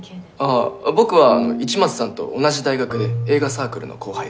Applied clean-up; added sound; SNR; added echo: none; none; none; none.